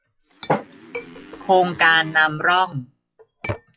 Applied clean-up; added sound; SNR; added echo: classical method log-MMSE.